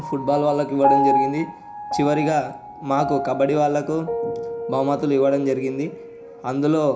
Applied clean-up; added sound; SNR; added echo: none; Piano; 5 dB; reverberation time 0.4 s.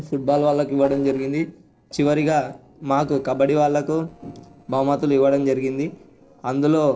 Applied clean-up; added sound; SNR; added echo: neural separator model SepFormer DNS4.